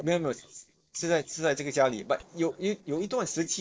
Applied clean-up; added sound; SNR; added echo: neural separator model SepFormer DNS4.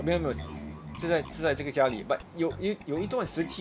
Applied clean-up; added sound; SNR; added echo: none; Bass guitar; 13 dB; none.